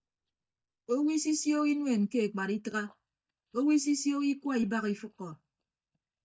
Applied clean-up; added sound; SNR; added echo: neural mask model DeepFilterNet 3.